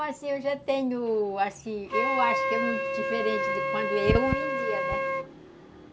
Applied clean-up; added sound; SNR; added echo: none; Wind instrument, woodwind instrument; 1 dB; none.